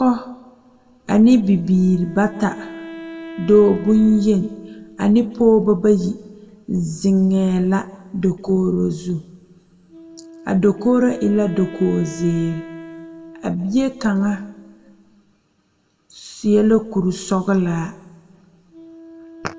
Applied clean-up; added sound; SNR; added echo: none; Wind instrument, woodwind instrument; 20 dB; reverberation time 0.9 s.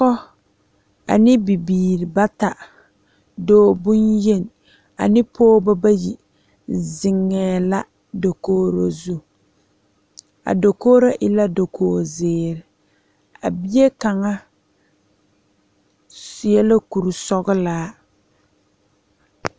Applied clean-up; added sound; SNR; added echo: none; none; none; none.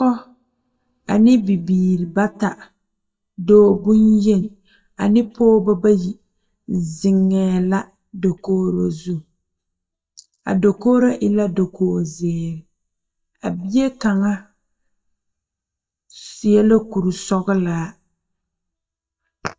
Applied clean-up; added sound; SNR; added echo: neural mask model DeepFilterNet 3.